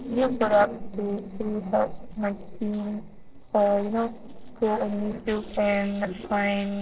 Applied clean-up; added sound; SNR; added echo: neural separator model SepFormer DNS4.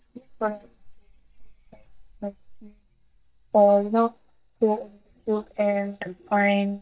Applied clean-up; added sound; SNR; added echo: neural mask model DeepFilterNet 3.